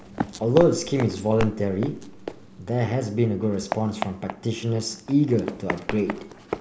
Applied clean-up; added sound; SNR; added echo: none; Run; 10 dB; none.